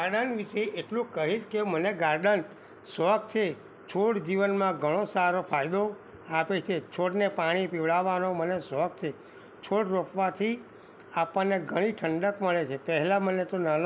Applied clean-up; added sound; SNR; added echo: none; none; none; none.